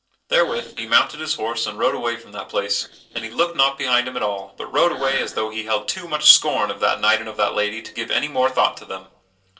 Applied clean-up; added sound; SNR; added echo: neural separator model SepFormer DNS4.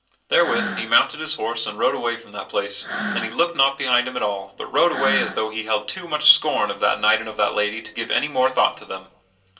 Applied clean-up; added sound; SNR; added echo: none; Breathing; 10 dB; reverberation time 0.2 s.